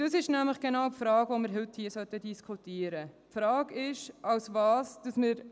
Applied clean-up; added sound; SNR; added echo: none; none; none; none.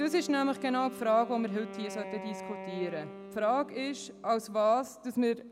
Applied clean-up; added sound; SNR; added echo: none; Wind instrument, woodwind instrument; 13 dB; none.